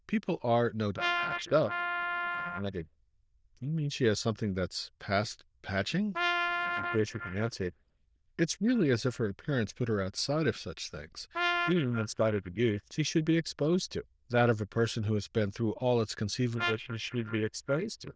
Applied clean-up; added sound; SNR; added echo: neural diffusion model UNIVERSE++.